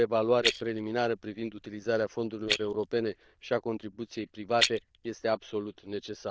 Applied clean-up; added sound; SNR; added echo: neural diffusion model UNIVERSE++.